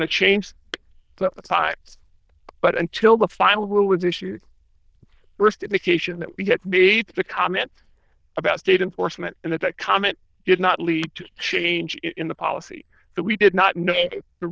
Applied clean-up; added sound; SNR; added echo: neural diffusion model UNIVERSE++.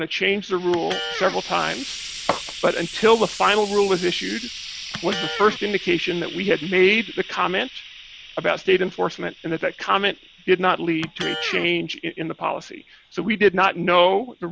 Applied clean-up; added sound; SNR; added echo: none; Electric guitar + Frying (food); 13 dB; none.